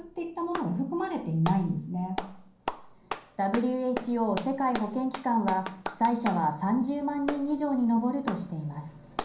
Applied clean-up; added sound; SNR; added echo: none; Clapping; 11 dB; reverberation time 0.6 s.